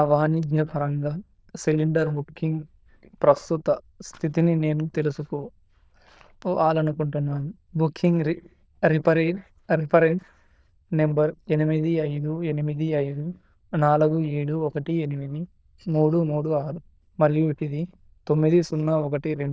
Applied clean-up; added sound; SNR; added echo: neural diffusion model UNIVERSE++.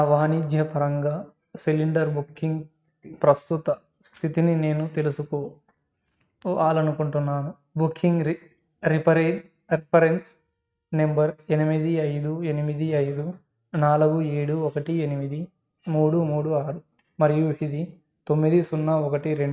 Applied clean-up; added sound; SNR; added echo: neural mask model RNNoise.